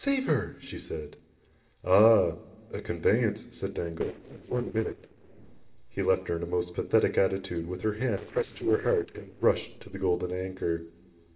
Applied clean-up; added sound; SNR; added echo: neural separator model SepFormer DNS4.